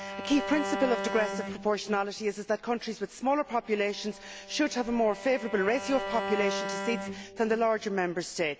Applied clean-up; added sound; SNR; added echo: none; Bowed string instrument; 8 dB; none.